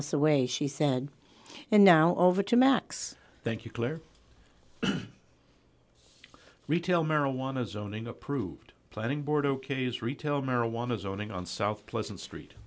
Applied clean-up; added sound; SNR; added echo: none; none; none; none.